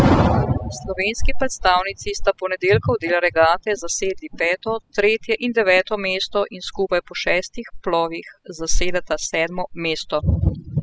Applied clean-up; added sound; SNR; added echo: classical method spectral subtraction.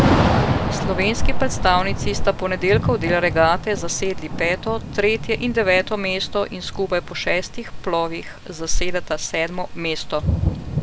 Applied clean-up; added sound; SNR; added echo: none; Thunder / Rain; 4 dB; none.